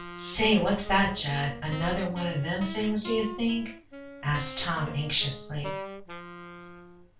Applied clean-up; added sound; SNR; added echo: none; Wind instrument, woodwind instrument; 12 dB; reverberation time 0.3 s.